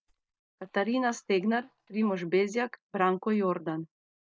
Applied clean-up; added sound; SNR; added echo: neural mask model DeepFilterNet 3.